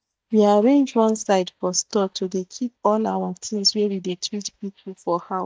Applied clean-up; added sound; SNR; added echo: neural mask model DeepFilterNet 3.